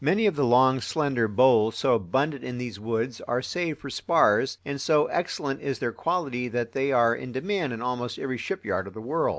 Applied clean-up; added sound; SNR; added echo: none; none; none; none.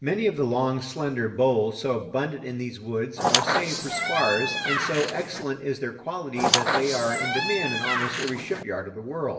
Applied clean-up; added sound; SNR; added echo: none; Squeak; -1 dB; reverberation time 0.7 s.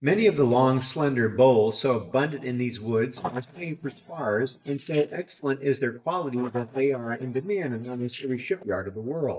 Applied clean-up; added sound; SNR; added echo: neural mask model DeepFilterNet 3.